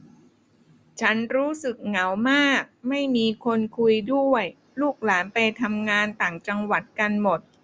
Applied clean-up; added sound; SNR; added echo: none; none; none; none.